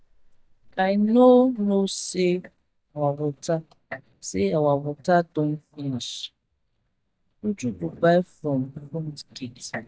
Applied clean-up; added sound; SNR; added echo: neural mask model DeepFilterNet 3.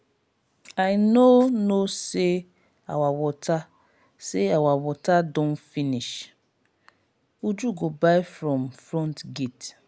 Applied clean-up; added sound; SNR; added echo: none; none; none; none.